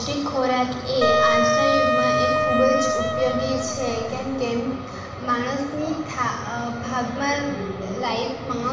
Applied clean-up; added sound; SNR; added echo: none; Wind instrument, woodwind instrument; -3 dB; reverberation time 1.0 s.